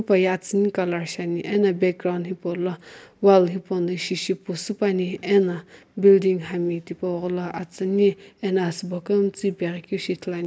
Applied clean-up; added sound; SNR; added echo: none; none; none; none.